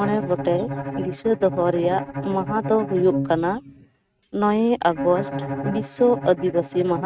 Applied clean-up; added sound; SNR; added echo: neural mask model RNNoise.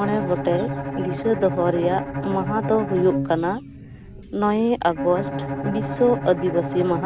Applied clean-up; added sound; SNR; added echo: none; Bowed string instrument; 6 dB; none.